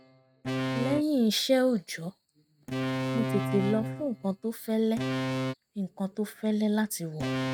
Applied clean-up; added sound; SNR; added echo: neural mask model RNNoise.